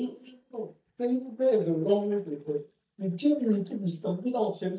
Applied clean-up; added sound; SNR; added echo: neural mask model DeepFilterNet 3.